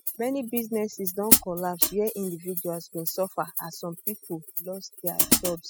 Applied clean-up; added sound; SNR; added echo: classical method spectral subtraction.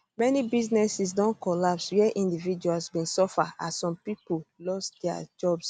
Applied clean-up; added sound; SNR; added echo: none; none; none; none.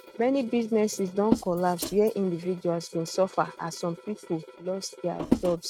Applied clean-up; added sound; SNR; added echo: neural mask model RNNoise.